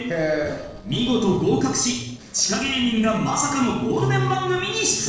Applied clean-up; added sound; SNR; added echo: neural separator model SepFormer DNS4.